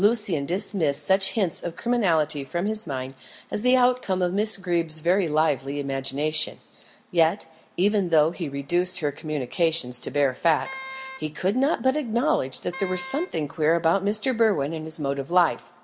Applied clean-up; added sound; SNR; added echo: none; Wind instrument, woodwind instrument; 15 dB; none.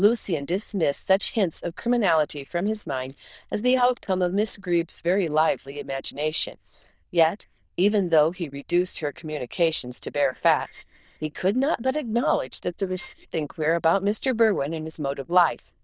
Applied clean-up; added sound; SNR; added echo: neural diffusion model UNIVERSE++.